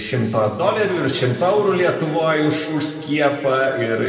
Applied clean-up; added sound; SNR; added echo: none; none; none; reverberation time 2.2 s.